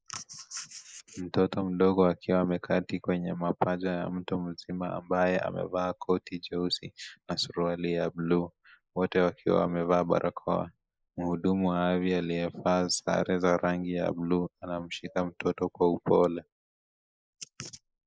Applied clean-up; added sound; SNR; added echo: neural mask model Resemble Enhance denoiser.